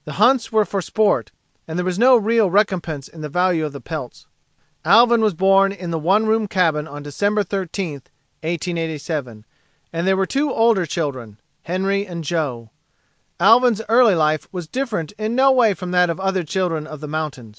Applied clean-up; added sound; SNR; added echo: none; none; none; none.